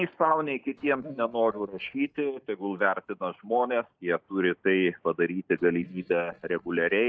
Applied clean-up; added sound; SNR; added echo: neural mask model DeepFilterNet 3.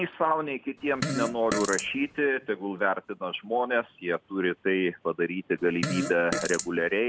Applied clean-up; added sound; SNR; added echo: none; Fart; 5 dB; none.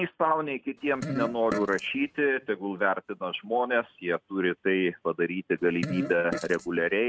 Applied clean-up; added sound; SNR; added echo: neural mask model RNNoise.